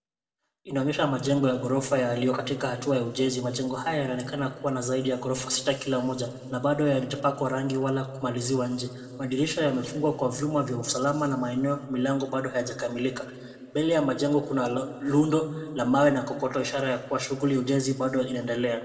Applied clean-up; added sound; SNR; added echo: none; none; none; reverberation time 1.5 s.